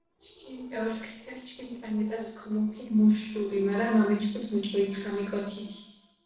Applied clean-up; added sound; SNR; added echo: neural separator model SepFormer DNS4.